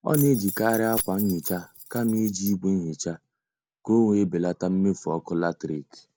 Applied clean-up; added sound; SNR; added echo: none; Keys jangling; 9 dB; none.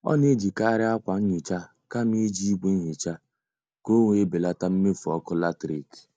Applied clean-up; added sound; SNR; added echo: none; none; none; none.